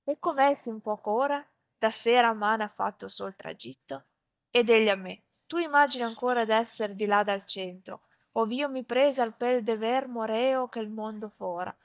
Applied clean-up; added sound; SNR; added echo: neural mask model DeepFilterNet 3.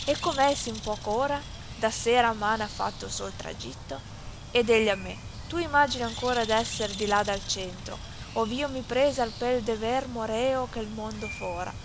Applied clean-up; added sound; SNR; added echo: none; Bird; 11 dB; none.